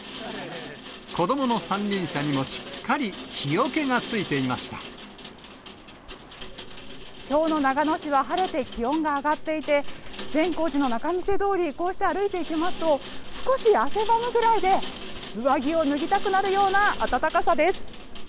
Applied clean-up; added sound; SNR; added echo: none; Rain; 14 dB; none.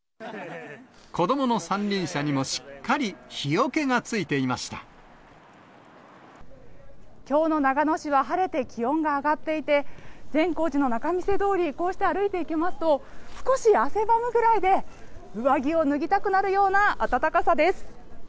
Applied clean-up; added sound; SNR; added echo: none; none; none; none.